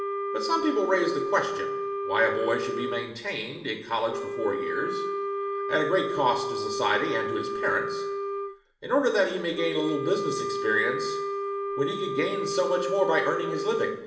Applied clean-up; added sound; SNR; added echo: none; Wind instrument, woodwind instrument; 3 dB; reverberation time 0.8 s.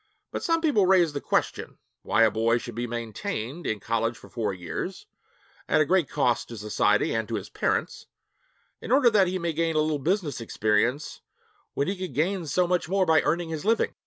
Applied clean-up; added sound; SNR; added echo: none; none; none; none.